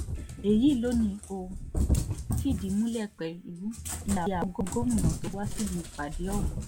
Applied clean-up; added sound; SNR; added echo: none; Cat; 2 dB; none.